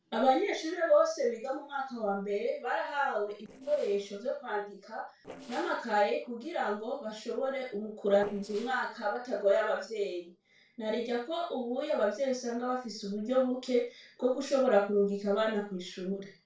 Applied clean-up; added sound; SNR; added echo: neural separator model SepFormer DNS4.